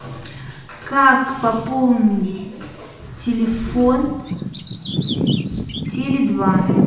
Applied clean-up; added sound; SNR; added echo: none; Bird vocalization, bird call, bird song; 5 dB; reverberation time 0.8 s.